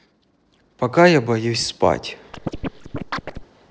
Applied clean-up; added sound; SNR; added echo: neural separator model SepFormer DNS4.